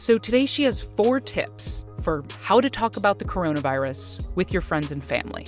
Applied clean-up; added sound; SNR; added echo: none; none; none; none.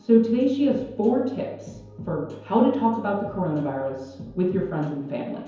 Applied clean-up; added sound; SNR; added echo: none; none; none; reverberation time 0.9 s.